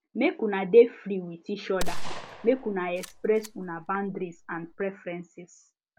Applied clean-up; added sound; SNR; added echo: none; Gunshot, gunfire; 4 dB; none.